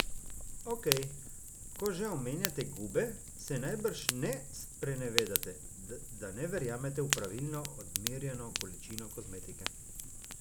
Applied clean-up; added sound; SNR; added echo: none; Fire; 2 dB; none.